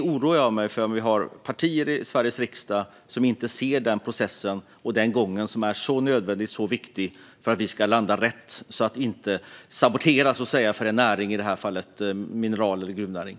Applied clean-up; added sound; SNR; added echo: none; none; none; none.